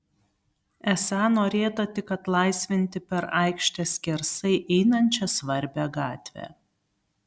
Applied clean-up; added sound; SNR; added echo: none; none; none; none.